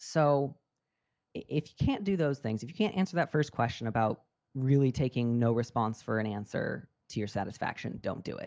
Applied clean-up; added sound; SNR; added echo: none; none; none; none.